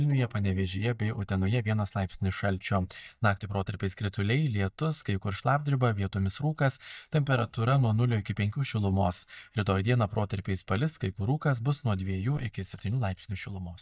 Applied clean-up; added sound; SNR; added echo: neural mask model DeepFilterNet 3.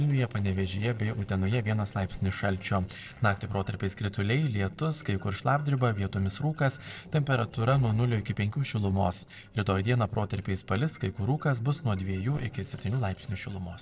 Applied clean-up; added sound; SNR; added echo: neural separator model SepFormer DNS4.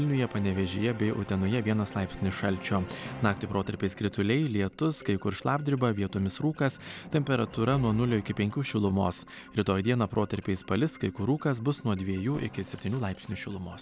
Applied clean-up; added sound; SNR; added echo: none; none; none; none.